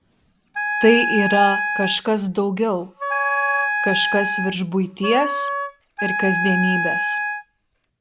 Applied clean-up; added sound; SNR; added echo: none; Wind instrument, woodwind instrument + Wind instrument, woodwind instrument; 2 dB; none.